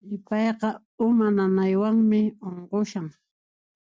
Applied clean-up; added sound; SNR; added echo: none; none; none; none.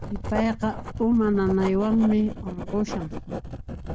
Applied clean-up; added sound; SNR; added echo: none; Writing; 8 dB; none.